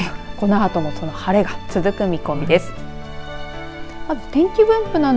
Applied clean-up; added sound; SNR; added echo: none; none; none; none.